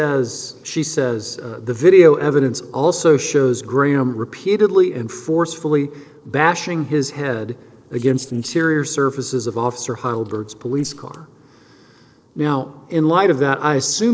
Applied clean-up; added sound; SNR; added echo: neural separator model SepFormer DNS4.